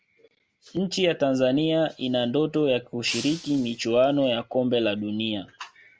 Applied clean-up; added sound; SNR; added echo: none; Shatter; 15 dB; none.